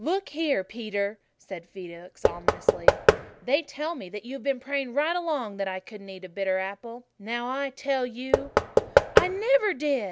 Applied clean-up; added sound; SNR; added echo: none; Knock / Wood; -4 dB; none.